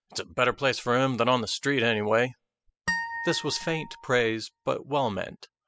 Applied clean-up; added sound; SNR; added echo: classical method spectral subtraction.